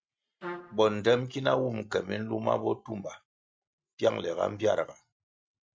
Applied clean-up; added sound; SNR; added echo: neural mask model RNNoise.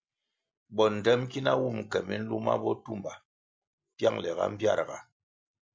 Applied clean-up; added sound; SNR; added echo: none; none; none; none.